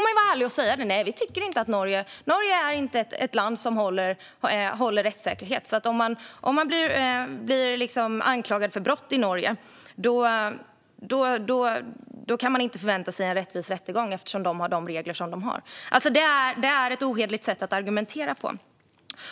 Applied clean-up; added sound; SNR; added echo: none; none; none; none.